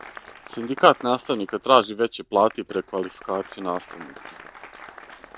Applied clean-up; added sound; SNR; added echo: none; Applause; 20 dB; none.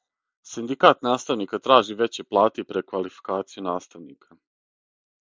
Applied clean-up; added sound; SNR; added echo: none; none; none; none.